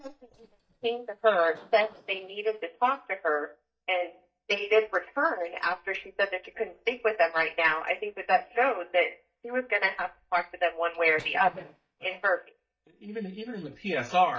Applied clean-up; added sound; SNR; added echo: neural mask model DeepFilterNet 3.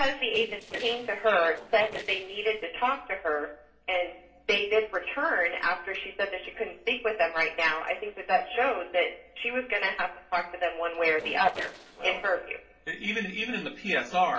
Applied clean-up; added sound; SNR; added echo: neural separator model SepFormer DNS4.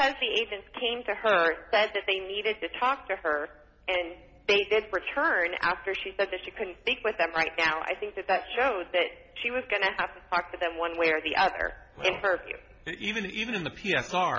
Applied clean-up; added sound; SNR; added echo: none; none; none; none.